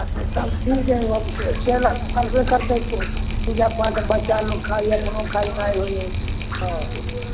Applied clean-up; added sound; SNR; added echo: none; Drip; 1 dB; none.